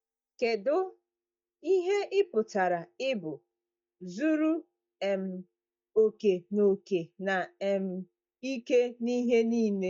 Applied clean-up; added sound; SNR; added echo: neural mask model DeepFilterNet 3.